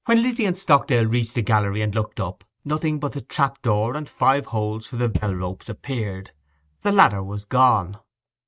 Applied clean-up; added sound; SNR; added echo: neural mask model RNNoise.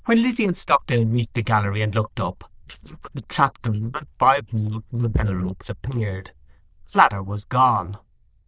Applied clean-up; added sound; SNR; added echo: neural diffusion model UNIVERSE++.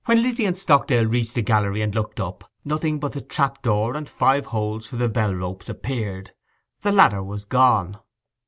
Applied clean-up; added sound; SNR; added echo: none; none; none; none.